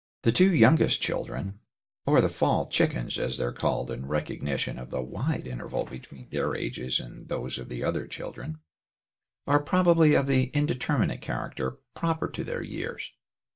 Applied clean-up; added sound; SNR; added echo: neural mask model DeepFilterNet 3.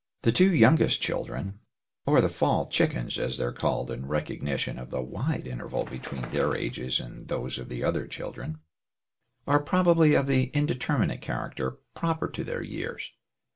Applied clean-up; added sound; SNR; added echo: none; Bird; 19 dB; reverberation time 0.2 s.